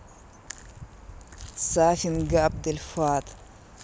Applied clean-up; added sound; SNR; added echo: none; none; none; none.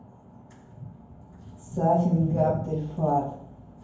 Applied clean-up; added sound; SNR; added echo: none; none; none; reverberation time 0.9 s.